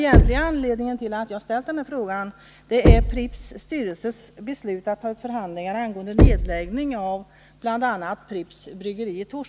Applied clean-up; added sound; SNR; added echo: none; Knock; -4 dB; none.